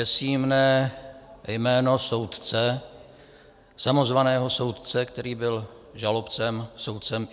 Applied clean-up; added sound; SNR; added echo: none; none; none; none.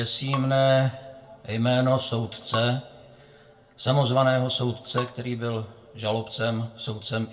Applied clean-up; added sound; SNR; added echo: none; Bowed string instrument; 17 dB; reverberation time 0.2 s.